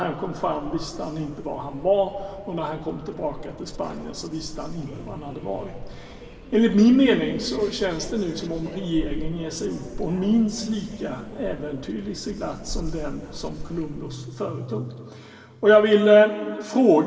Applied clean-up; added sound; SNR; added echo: none; Subway, metro, underground; 14 dB; reverberation time 2.6 s.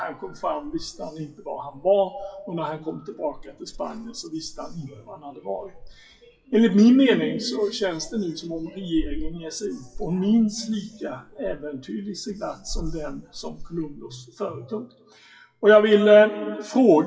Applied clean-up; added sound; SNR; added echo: classical method WPE with log-MMSE.